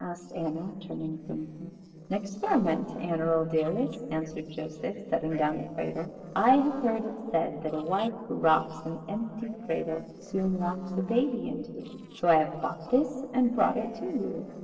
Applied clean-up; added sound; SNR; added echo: neural separator model SepFormer DNS4.